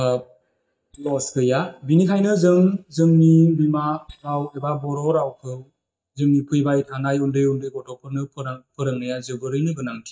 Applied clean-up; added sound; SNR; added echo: neural mask model DeepFilterNet 3.